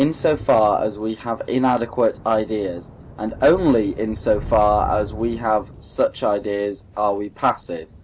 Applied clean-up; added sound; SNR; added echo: none; Thunder / Rain; 15 dB; none.